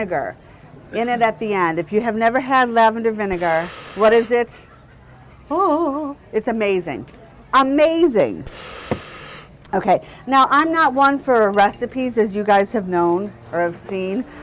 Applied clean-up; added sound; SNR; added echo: none; Breathing; 19 dB; none.